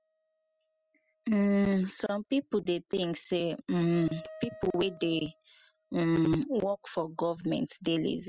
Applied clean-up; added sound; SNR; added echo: classical method spectral subtraction.